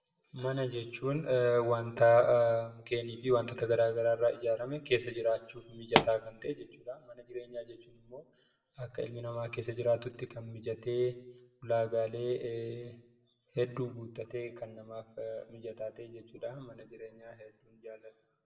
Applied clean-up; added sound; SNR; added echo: none; Explosion; -1 dB; reverberation time 0.6 s.